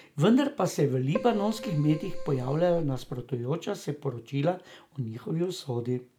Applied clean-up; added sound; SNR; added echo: none; Keyboard (musical); 9 dB; none.